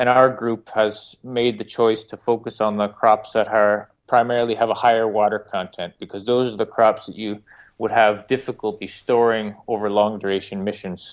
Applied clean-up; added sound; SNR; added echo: none; none; none; none.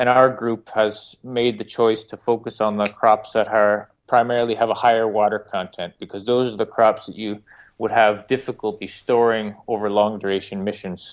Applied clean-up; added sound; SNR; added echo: none; Finger snapping; 16 dB; none.